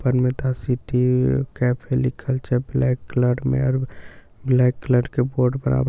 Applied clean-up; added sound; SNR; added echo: none; none; none; none.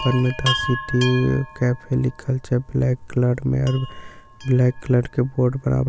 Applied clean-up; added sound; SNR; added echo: none; Chime; 12 dB; none.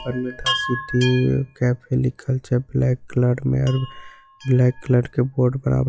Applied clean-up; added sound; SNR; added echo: classical method log-MMSE.